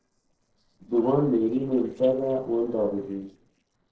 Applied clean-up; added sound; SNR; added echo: neural separator model SepFormer DNS4.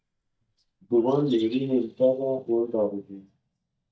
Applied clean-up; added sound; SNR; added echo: neural mask model DeepFilterNet 3.